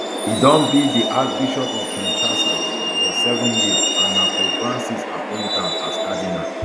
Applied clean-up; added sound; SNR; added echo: none; Truck; -1 dB; none.